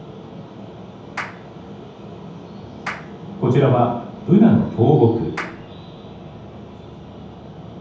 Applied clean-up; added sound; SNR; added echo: none; Clapping; 17 dB; reverberation time 0.9 s.